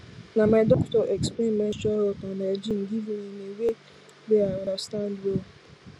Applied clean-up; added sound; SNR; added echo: none; none; none; none.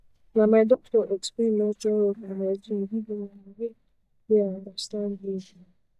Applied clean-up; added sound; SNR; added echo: neural mask model DeepFilterNet 3.